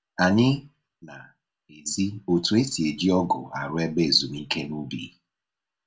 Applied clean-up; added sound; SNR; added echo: none; none; none; reverberation time 0.2 s.